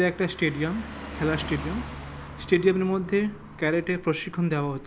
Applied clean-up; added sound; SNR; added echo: none; Car passing by; 13 dB; none.